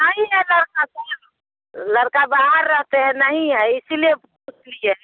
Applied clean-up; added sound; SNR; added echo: none; none; none; none.